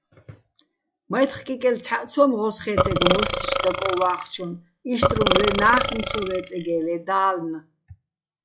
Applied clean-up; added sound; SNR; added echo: classical method log-MMSE.